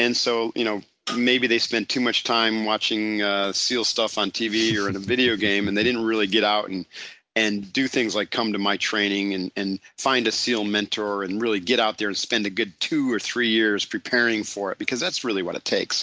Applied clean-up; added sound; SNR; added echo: none; none; none; none.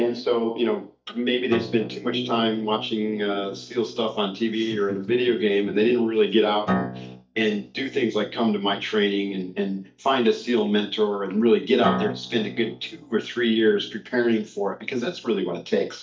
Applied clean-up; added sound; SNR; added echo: neural mask model DeepFilterNet 3.